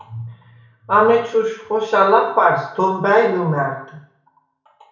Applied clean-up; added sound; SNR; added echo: none; none; none; reverberation time 0.6 s.